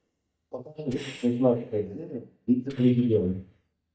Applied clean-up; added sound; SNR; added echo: neural mask model DeepFilterNet 3.